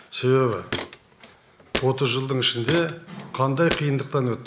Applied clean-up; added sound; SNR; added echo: none; Walk, footsteps; 10 dB; none.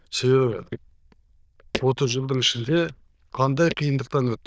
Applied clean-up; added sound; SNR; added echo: neural diffusion model UNIVERSE++.